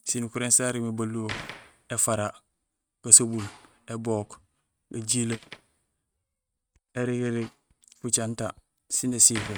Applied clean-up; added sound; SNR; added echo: neural mask model RNNoise.